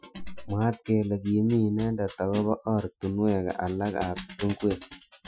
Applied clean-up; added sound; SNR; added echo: classical method Wiener filter.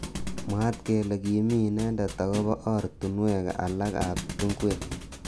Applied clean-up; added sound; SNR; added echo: none; Thump, thud; 10 dB; none.